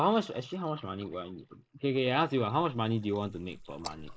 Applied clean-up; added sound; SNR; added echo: neural mask model Resemble Enhance denoiser.